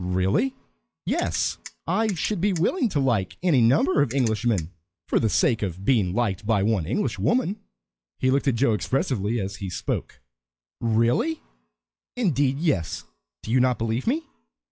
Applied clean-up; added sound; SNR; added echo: classical method log-MMSE.